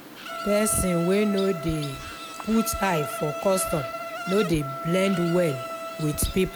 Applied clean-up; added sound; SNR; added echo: none; Wind instrument, woodwind instrument + Insect; 8 dB; none.